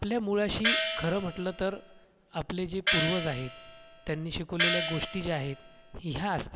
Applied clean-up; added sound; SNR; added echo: none; Gong; -1 dB; none.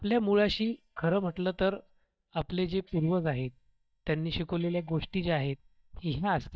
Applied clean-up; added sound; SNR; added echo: neural mask model DeepFilterNet 3.